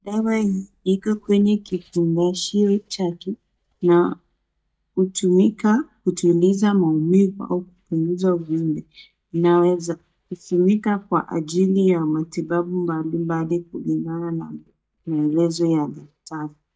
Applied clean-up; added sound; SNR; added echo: neural mask model DeepFilterNet 3.